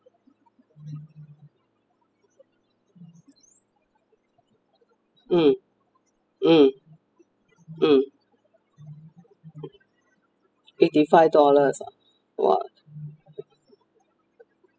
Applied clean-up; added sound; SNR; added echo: classical method spectral subtraction.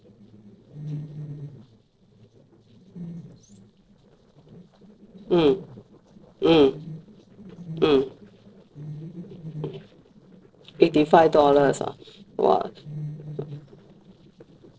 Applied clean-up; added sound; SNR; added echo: neural separator model SepFormer DNS4.